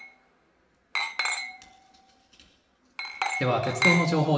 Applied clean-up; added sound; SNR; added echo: none; Glass; 2 dB; reverberation time 1.0 s.